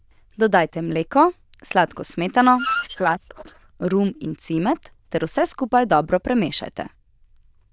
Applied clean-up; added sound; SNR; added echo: neural diffusion model UNIVERSE++.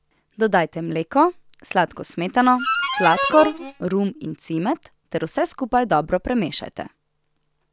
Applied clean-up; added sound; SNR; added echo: none; Harmonica; 2 dB; none.